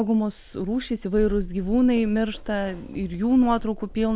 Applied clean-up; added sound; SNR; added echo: none; none; none; none.